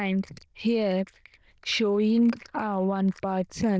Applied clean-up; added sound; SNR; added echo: neural diffusion model UNIVERSE++.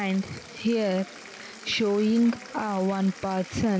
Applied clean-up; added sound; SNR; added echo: none; Bathtub (filling or washing); 19 dB; none.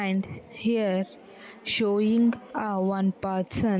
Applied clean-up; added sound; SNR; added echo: none; none; none; none.